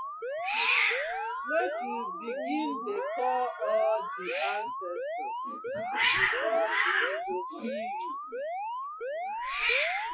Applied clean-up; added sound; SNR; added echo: classical method Wiener filter.